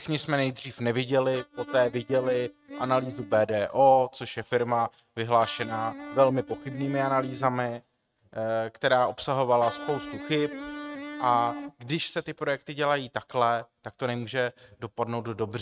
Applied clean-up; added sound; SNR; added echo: neural mask model RNNoise.